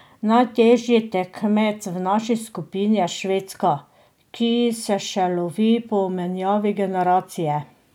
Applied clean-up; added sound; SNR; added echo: none; none; none; none.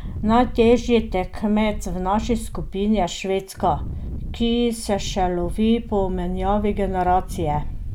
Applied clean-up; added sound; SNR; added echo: none; Wind; 7 dB; none.